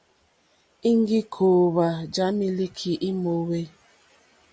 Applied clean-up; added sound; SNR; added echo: none; none; none; none.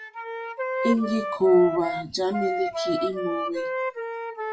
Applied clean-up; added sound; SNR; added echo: classical method WPE with log-MMSE.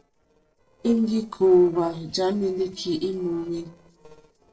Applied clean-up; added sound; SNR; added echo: neural separator model SepFormer DNS4.